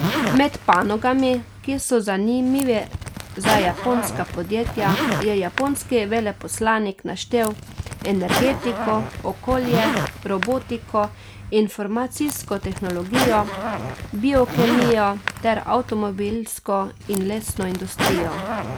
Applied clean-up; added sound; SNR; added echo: none; Zipper (clothing); 5 dB; none.